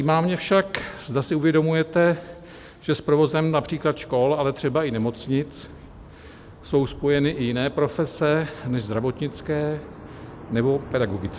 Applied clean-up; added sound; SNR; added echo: none; Chirp, tweet; 18 dB; none.